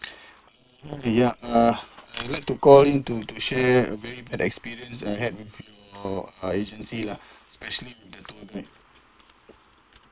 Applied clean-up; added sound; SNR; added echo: neural separator model SepFormer WHAM!.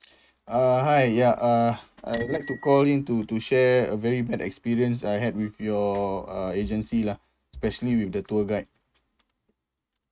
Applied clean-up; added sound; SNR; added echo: neural mask model RNNoise.